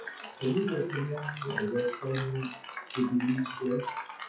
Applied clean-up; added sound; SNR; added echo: classical method WPE with log-MMSE.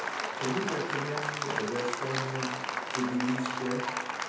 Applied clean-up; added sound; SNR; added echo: none; Applause; 0 dB; reverberation time 0.9 s.